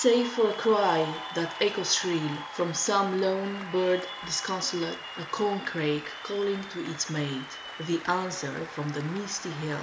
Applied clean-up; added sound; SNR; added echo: none; Applause / Cheering; 11 dB; none.